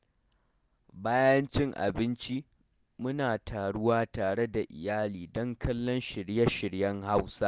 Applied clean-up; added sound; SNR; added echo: none; none; none; none.